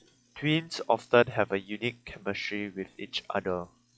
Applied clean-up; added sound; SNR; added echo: classical method log-MMSE.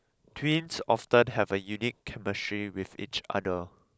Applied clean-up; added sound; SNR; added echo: none; none; none; none.